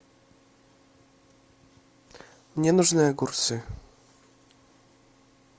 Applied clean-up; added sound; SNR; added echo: none; none; none; none.